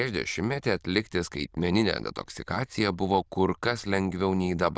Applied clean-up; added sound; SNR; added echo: neural diffusion model UNIVERSE++.